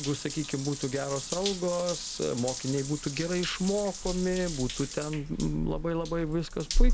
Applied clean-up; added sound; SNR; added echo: none; Drip / Trickle, dribble / Bathtub (filling or washing) / Water tap, faucet; 1 dB; none.